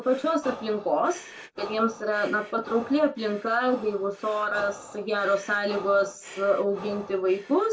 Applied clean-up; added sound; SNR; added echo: none; Breathing; 16 dB; reverberation time 0.2 s.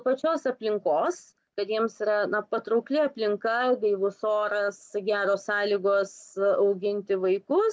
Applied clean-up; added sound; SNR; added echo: none; none; none; none.